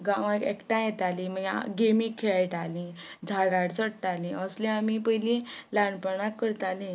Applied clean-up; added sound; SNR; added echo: none; none; none; none.